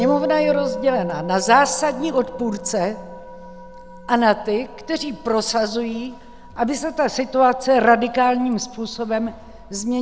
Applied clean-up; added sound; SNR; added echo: none; Musical instrument; 12 dB; none.